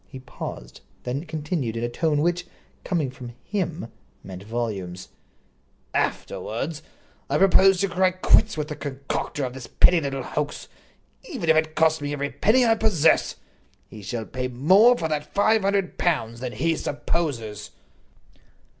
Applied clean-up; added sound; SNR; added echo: none; none; none; none.